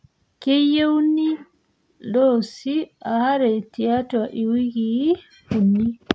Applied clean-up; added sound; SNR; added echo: none; none; none; none.